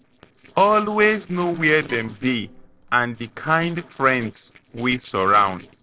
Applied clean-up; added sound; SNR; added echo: neural separator model SepFormer DNS4.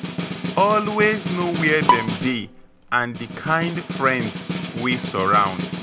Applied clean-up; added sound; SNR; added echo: none; Bowed string instrument + Snare drum; 4 dB; none.